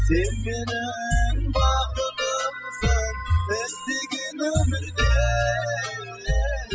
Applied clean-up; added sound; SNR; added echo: classical method spectral subtraction.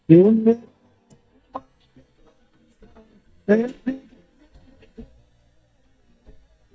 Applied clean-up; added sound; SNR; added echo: neural mask model DeepFilterNet 3.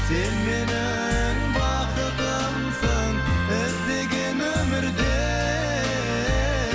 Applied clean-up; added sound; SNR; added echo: none; none; none; none.